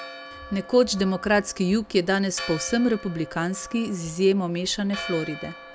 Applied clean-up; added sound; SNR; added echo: none; Church bell; 15 dB; none.